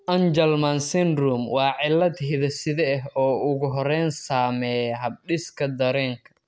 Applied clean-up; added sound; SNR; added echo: none; none; none; none.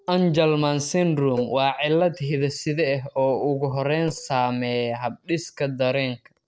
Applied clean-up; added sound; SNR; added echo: neural separator model SepFormer DNS4.